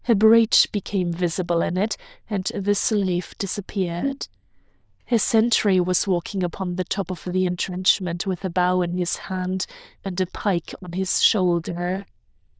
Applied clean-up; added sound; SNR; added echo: neural diffusion model UNIVERSE++.